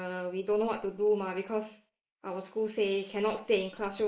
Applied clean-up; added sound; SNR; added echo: neural mask model Resemble Enhance denoiser.